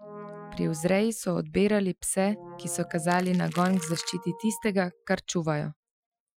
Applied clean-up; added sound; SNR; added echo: classical method Wiener filter.